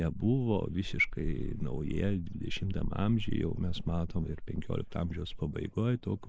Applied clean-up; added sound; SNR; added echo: neural mask model Resemble Enhance denoiser.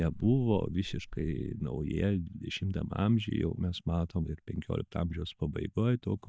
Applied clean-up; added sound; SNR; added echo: neural mask model DeepFilterNet 3.